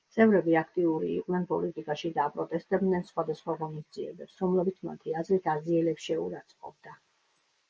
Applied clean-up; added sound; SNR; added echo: neural mask model Resemble Enhance denoiser.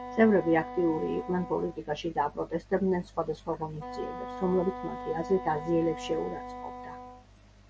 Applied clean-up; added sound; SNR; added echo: none; Wind instrument, woodwind instrument; 12 dB; none.